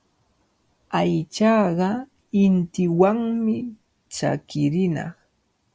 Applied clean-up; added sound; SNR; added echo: none; none; none; none.